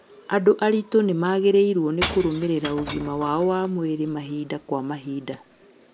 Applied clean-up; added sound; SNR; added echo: none; Shatter / Crushing; 13 dB; none.